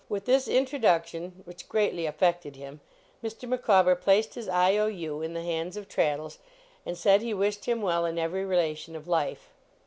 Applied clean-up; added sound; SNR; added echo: none; none; none; none.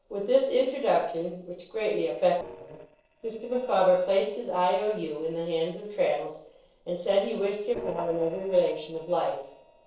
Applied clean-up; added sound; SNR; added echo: neural separator model SepFormer DNS4.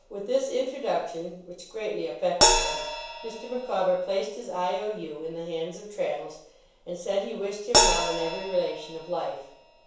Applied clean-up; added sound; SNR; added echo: none; Crash cymbal; 0 dB; reverberation time 0.7 s.